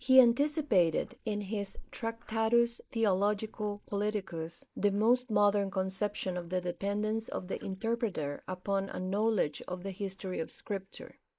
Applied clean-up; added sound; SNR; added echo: neural mask model Resemble Enhance denoiser.